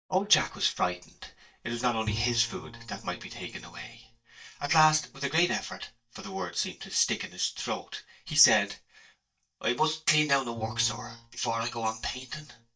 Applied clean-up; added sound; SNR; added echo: neural mask model DeepFilterNet 3.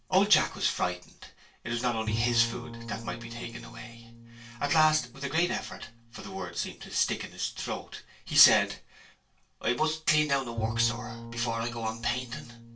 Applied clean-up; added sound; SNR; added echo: none; Bowed string instrument; 10 dB; reverberation time 0.2 s.